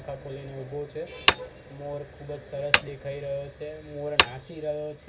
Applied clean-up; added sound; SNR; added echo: none; Hammer; -4 dB; reverberation time 0.2 s.